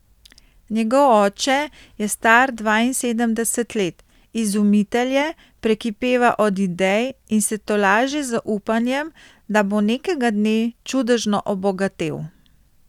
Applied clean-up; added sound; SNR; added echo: none; none; none; none.